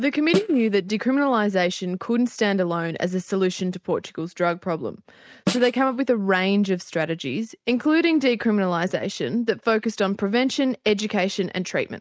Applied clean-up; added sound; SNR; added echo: neural mask model RNNoise.